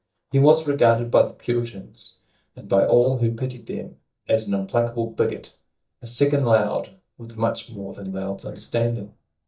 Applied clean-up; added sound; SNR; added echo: neural mask model DeepFilterNet 3.